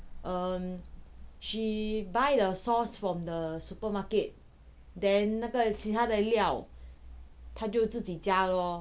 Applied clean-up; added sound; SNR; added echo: none; Cricket / Motor vehicle (road); 19 dB; none.